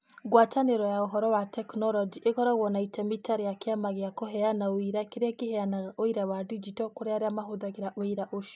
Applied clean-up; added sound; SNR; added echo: none; none; none; none.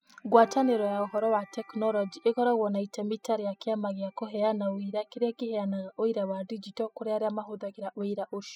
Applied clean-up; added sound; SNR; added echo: classical method spectral subtraction.